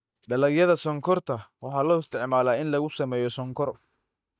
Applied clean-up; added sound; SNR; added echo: neural mask model DeepFilterNet 3.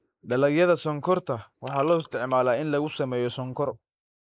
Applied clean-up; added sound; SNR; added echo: neural mask model Resemble Enhance denoiser.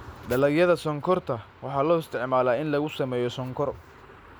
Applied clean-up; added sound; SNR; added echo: none; none; none; none.